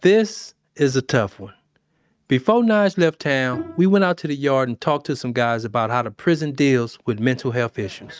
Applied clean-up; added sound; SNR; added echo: neural mask model RNNoise.